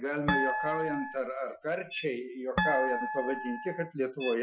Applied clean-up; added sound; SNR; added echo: classical method Wiener filter.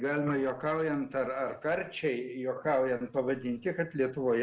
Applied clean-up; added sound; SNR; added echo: neural mask model Resemble Enhance denoiser.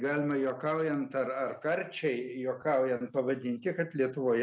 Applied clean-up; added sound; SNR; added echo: none; none; none; none.